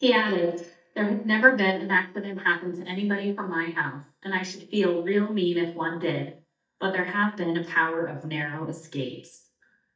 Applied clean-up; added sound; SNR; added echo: neural mask model DeepFilterNet 3.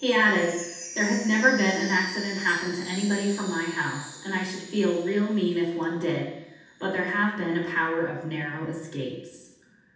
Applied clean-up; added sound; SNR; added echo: none; Chime; 16 dB; reverberation time 0.8 s.